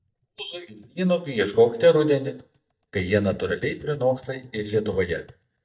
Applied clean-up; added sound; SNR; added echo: neural mask model DeepFilterNet 3.